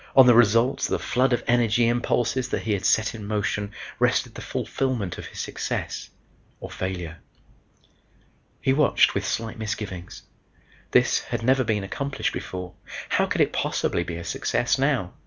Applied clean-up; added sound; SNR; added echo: none; none; none; none.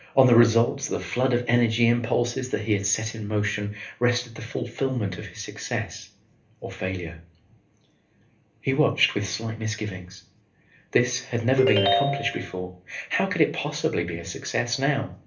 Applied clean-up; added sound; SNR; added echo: none; Ringtone; -1 dB; reverberation time 0.3 s.